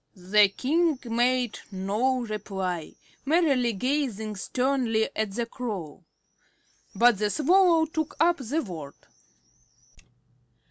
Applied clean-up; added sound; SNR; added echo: none; none; none; none.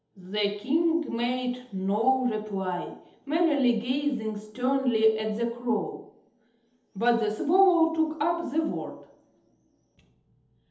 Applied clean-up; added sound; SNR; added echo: none; none; none; reverberation time 0.8 s.